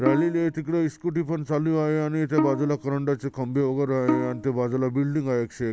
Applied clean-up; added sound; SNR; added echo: none; Bowed string instrument; 8 dB; none.